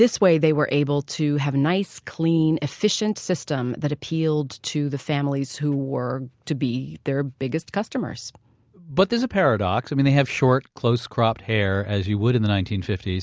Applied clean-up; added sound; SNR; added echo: none; none; none; none.